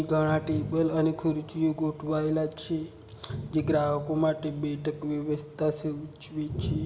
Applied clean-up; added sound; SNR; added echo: none; none; none; none.